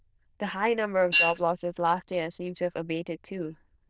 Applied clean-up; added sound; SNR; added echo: neural diffusion model UNIVERSE++.